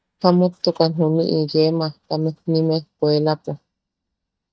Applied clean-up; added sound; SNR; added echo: neural mask model DeepFilterNet 3.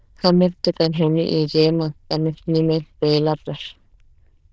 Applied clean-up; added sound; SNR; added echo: neural diffusion model UNIVERSE++.